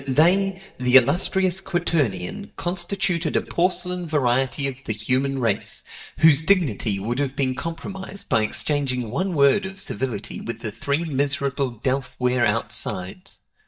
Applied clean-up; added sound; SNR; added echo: neural mask model DeepFilterNet 3.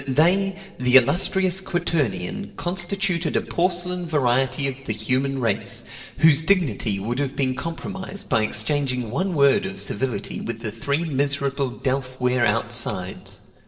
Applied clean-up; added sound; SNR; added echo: neural separator model SepFormer DNS4.